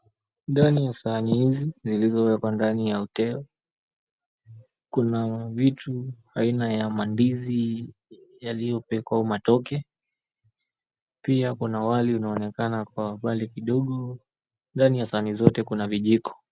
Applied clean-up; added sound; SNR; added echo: none; none; none; none.